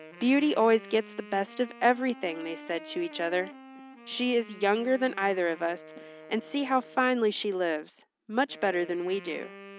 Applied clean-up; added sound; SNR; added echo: none; Wind instrument, woodwind instrument; 19 dB; none.